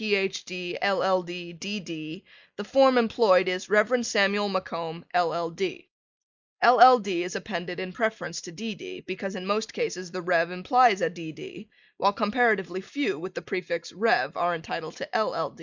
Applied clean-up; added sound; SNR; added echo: neural mask model Resemble Enhance denoiser.